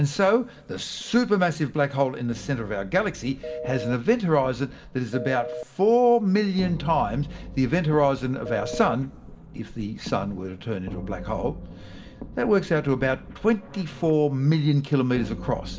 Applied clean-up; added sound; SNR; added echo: none; Telephone; 11 dB; reverberation time 0.4 s.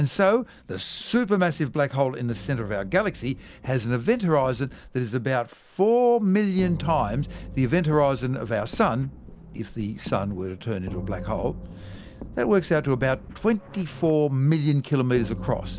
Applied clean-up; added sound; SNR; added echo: none; none; none; none.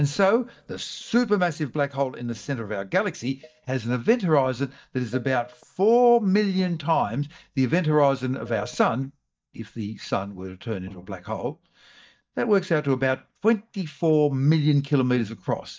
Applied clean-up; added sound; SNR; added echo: neural mask model DeepFilterNet 3.